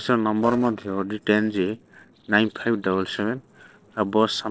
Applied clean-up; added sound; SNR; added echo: neural separator model SepFormer DNS4.